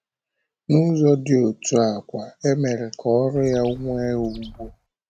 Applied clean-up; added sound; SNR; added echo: neural mask model RNNoise.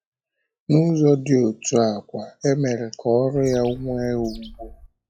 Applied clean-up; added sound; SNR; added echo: classical method log-MMSE.